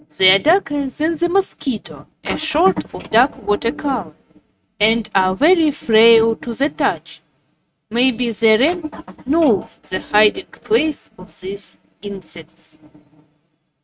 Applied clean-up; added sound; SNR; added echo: neural mask model RNNoise.